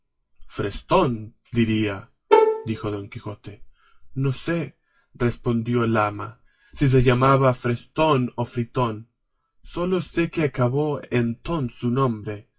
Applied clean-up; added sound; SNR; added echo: classical method WPE with log-MMSE.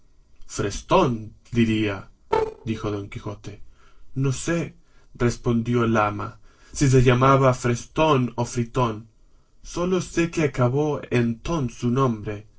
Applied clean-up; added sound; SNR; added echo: neural separator model SepFormer DNS4.